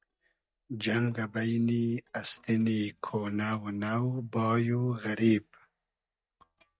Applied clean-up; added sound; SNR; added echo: neural mask model DeepFilterNet 3.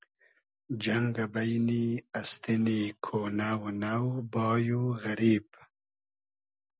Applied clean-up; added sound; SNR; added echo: none; none; none; none.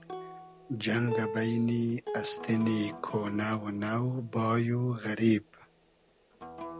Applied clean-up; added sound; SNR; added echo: none; Acoustic guitar; 11 dB; none.